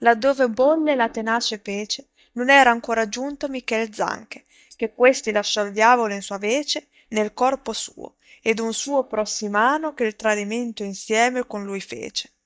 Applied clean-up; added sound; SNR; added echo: neural mask model DeepFilterNet 3.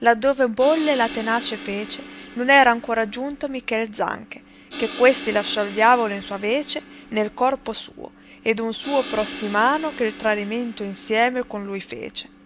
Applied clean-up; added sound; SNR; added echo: none; Crash cymbal; 15 dB; none.